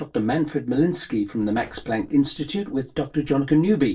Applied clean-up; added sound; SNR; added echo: neural separator model SepFormer DNS4.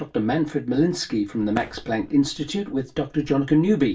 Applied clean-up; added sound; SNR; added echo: none; Fireworks; 18 dB; reverberation time 0.2 s.